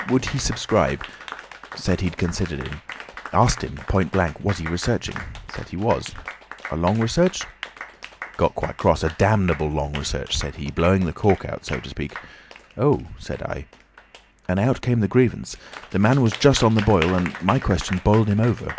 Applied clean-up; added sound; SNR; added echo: none; Applause; 15 dB; none.